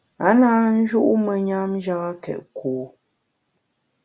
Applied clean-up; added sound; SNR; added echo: none; none; none; none.